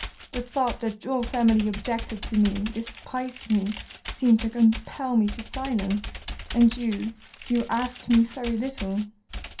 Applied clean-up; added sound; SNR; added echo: none; Computer keyboard; 12 dB; reverberation time 0.3 s.